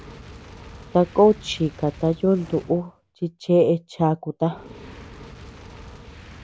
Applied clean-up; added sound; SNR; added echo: none; Fire; 19 dB; none.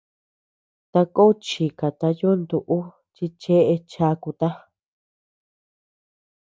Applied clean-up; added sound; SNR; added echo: none; none; none; none.